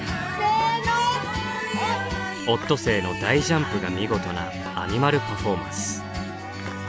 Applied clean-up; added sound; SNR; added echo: none; none; none; none.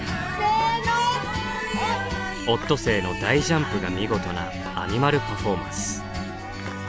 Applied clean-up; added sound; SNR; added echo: none; Wind; 17 dB; none.